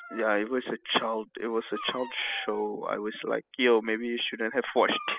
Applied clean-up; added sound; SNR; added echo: classical method spectral subtraction.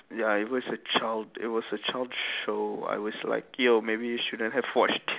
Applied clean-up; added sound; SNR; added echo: none; none; none; none.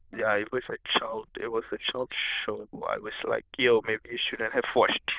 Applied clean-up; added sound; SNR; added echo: neural diffusion model UNIVERSE++.